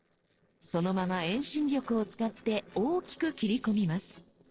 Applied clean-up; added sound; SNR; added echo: neural separator model SepFormer DNS4.